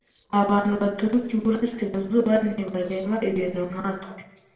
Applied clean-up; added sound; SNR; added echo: neural separator model SepFormer DNS4.